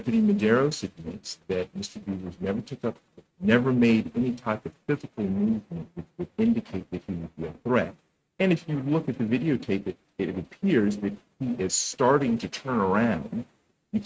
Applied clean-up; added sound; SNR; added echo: neural mask model RNNoise.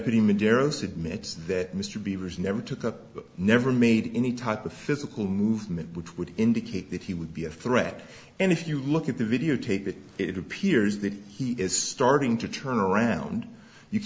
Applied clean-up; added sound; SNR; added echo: none; none; none; none.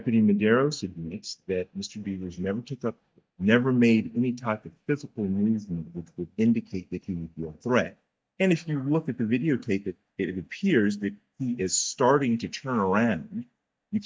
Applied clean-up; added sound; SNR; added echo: neural mask model DeepFilterNet 3.